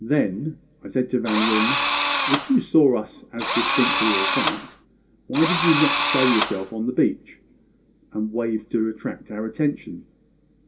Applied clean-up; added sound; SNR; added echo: none; Engine / Drill; -5 dB; reverberation time 0.5 s.